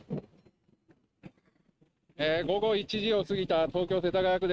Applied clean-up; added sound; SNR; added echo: neural mask model RNNoise.